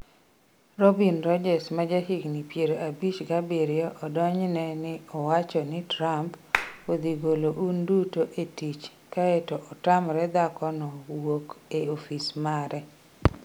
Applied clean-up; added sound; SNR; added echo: none; Clapping; 7 dB; none.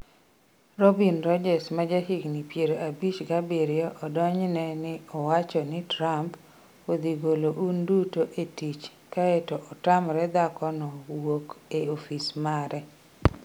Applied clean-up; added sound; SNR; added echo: none; none; none; none.